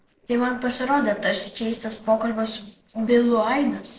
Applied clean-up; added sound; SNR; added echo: neural separator model SepFormer DNS4.